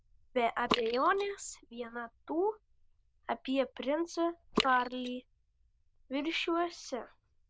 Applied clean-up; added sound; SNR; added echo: neural diffusion model UNIVERSE++.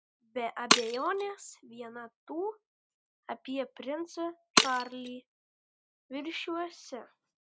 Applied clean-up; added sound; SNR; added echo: none; Shatter; -3 dB; none.